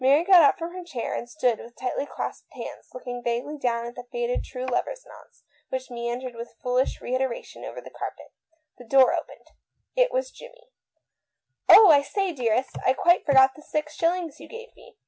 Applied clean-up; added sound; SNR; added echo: none; none; none; none.